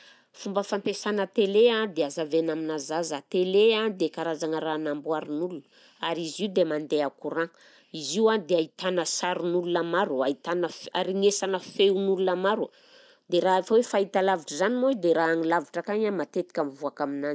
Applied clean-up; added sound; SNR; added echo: none; none; none; none.